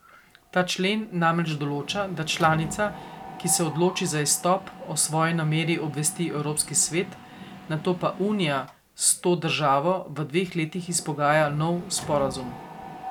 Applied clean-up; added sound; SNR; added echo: none; Mechanisms; 16 dB; none.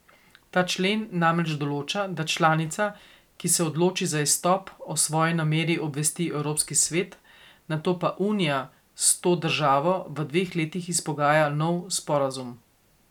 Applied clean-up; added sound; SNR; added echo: none; none; none; none.